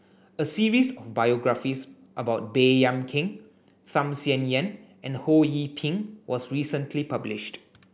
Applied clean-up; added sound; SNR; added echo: none; none; none; none.